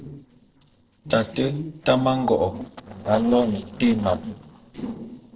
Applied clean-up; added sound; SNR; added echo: neural separator model SepFormer DNS4.